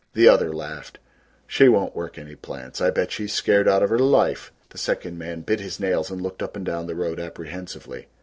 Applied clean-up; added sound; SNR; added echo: neural separator model SepFormer DNS4.